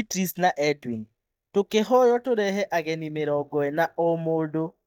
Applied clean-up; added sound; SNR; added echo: neural mask model DeepFilterNet 3.